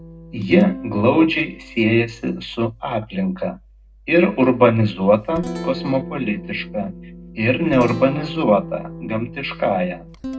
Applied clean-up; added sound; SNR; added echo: none; Guitar; 14 dB; reverberation time 0.2 s.